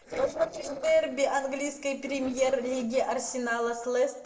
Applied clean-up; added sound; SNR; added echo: neural separator model SepFormer DNS4.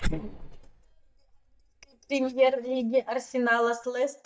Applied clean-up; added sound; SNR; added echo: neural mask model DeepFilterNet 3.